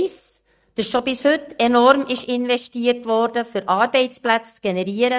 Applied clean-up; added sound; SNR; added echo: neural mask model DeepFilterNet 3.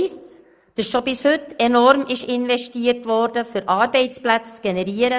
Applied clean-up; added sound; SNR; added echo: neural mask model Resemble Enhance denoiser.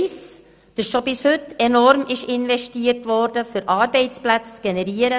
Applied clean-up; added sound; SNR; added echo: none; none; none; none.